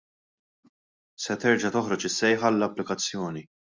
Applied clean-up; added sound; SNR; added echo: none; none; none; none.